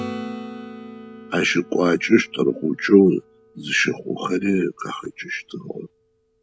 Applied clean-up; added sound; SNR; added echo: none; Acoustic guitar / Strum; 17 dB; none.